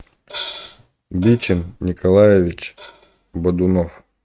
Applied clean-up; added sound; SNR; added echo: neural mask model RNNoise.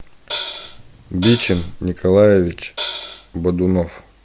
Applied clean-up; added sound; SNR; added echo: none; Hi-hat; 10 dB; none.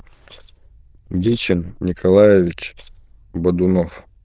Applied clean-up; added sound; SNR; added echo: neural diffusion model UNIVERSE++.